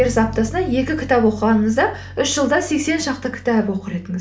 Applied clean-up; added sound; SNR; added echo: none; Bass guitar; 14 dB; none.